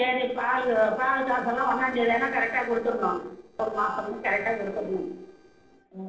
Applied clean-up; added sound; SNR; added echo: neural separator model SepFormer DNS4.